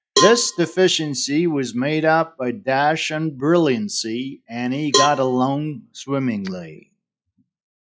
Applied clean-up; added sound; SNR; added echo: classical method log-MMSE.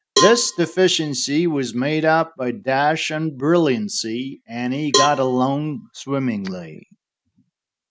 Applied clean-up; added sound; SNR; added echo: none; Cowbell; 5 dB; none.